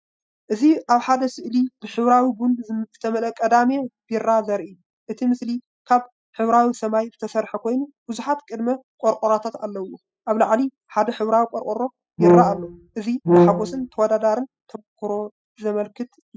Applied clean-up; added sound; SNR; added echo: classical method spectral subtraction.